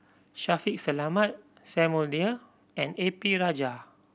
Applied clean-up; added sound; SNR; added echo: none; none; none; none.